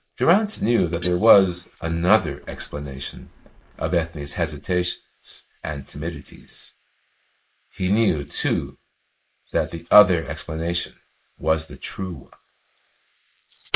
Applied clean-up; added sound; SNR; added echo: neural mask model Resemble Enhance denoiser.